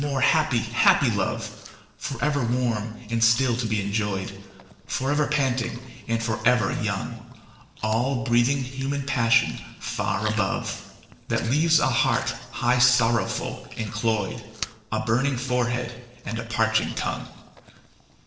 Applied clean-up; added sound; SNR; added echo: neural separator model SepFormer DNS4.